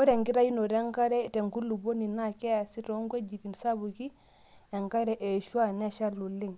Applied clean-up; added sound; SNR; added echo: none; none; none; none.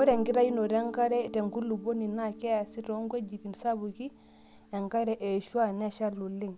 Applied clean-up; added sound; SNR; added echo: none; Mallet percussion; 15 dB; none.